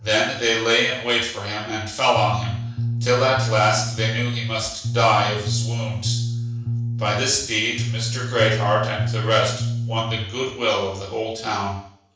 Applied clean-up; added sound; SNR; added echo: none; Bass guitar; 2 dB; reverberation time 0.7 s.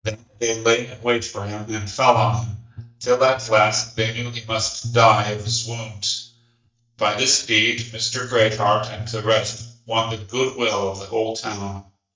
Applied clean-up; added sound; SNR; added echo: neural mask model DeepFilterNet 3.